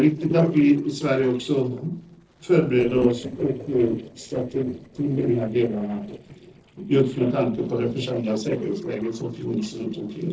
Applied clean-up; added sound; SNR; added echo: neural separator model SepFormer DNS4.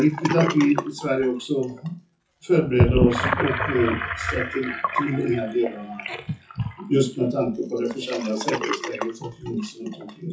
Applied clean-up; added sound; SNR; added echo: classical method WPE with log-MMSE.